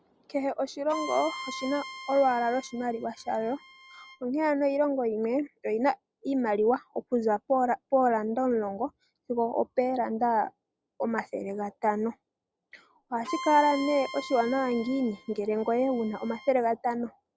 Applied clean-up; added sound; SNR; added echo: none; Bowed string instrument; 13 dB; none.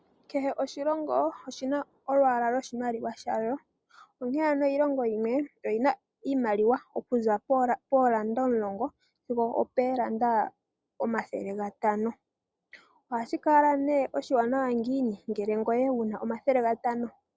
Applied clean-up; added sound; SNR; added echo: none; none; none; none.